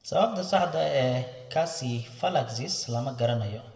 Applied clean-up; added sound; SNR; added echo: none; none; none; reverberation time 1.1 s.